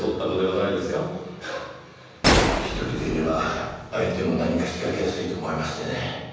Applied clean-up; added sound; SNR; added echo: none; Gunshot, gunfire; -1 dB; reverberation time 1.1 s.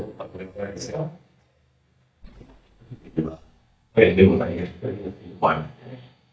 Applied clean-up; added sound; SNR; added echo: neural mask model DeepFilterNet 3.